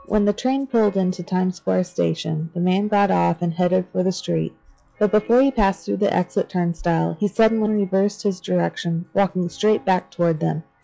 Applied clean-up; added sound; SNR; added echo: classical method log-MMSE.